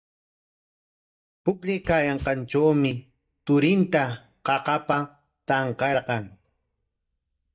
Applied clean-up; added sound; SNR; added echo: neural mask model DeepFilterNet 3.